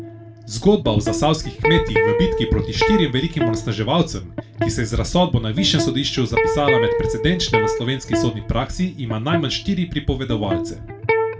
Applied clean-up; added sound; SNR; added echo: none; Electric guitar; 2 dB; reverberation time 0.3 s.